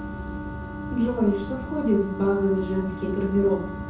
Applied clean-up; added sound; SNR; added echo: none; Wind instrument, woodwind instrument; 17 dB; reverberation time 0.5 s.